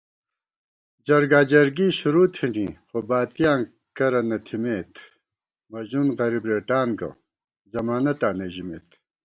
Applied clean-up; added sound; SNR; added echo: none; none; none; none.